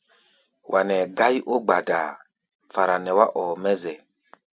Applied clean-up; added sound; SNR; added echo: none; none; none; none.